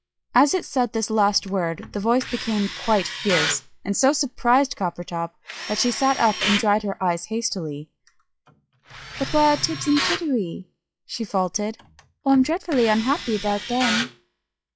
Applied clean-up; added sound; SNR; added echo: classical method log-MMSE.